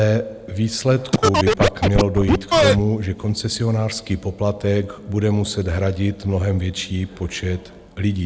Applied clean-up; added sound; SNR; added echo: none; Scratching (performance technique); -3 dB; none.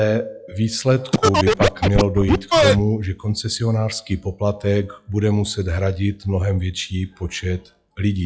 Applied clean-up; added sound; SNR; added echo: classical method log-MMSE.